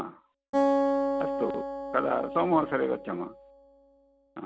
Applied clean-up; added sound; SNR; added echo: none; Acoustic guitar; 0 dB; none.